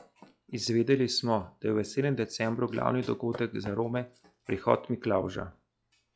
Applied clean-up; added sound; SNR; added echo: classical method log-MMSE.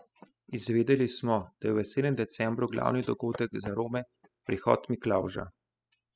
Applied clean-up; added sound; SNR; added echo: classical method spectral subtraction.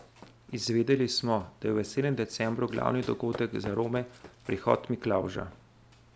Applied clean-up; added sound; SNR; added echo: none; Run; 20 dB; none.